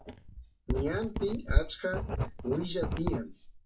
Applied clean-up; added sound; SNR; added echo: classical method WPE with log-MMSE.